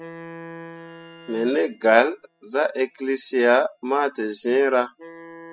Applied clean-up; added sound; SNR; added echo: classical method spectral subtraction.